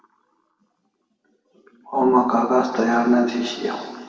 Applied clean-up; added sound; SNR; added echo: none; none; none; reverberation time 2.1 s.